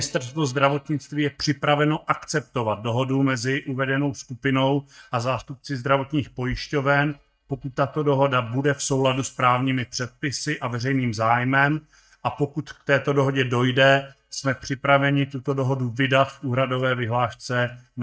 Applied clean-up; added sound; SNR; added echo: neural mask model DeepFilterNet 3.